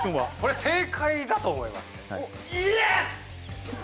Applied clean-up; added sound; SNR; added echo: none; none; none; none.